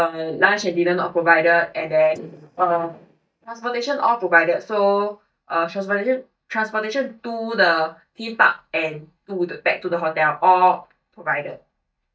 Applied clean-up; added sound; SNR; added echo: neural mask model DeepFilterNet 3.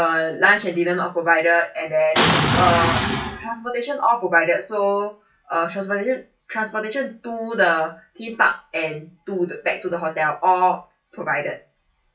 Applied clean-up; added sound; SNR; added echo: classical method WPE with log-MMSE.